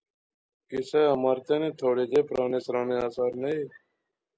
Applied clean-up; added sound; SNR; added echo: none; none; none; none.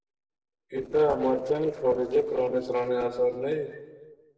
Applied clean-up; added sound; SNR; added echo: neural separator model SepFormer DNS4.